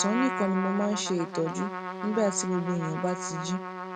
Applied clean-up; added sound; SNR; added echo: none; Trumpet; 6 dB; none.